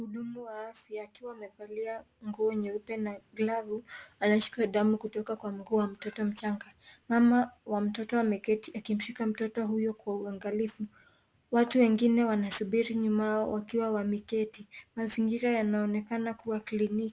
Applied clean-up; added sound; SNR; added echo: none; none; none; none.